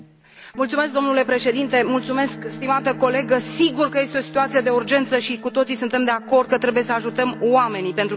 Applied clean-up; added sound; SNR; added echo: none; Organ + Bowed string instrument; 15 dB; none.